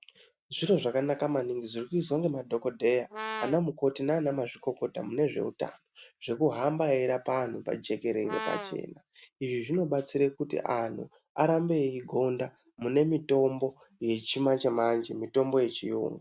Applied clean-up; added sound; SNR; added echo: neural mask model RNNoise.